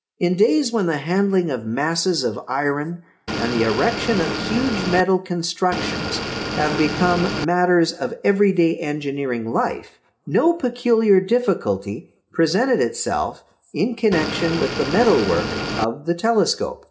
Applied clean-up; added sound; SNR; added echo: none; Motor vehicle (road) / Engine; 4 dB; reverberation time 0.3 s.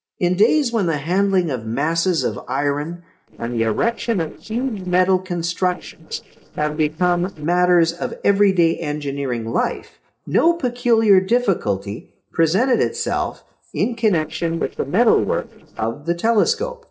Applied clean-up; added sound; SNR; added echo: neural separator model SepFormer DNS4.